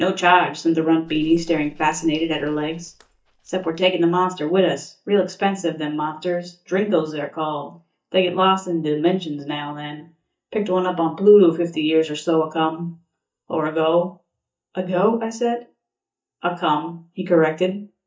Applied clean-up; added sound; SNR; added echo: neural mask model DeepFilterNet 3.